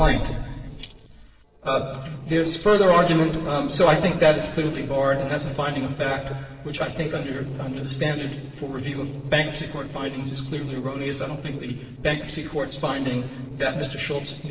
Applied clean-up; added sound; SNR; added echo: neural separator model SepFormer DNS4.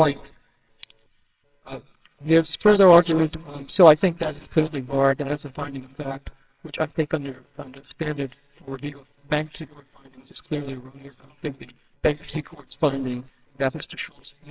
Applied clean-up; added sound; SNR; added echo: neural separator model SepFormer WHAMR!.